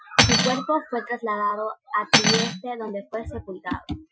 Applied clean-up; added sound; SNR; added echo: classical method Wiener filter.